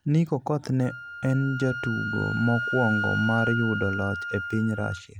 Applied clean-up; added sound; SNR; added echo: none; Wind instrument, woodwind instrument; 6 dB; none.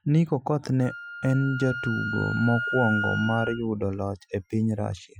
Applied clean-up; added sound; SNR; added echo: classical method Wiener filter.